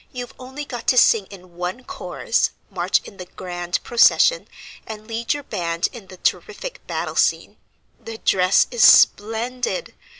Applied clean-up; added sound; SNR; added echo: none; none; none; none.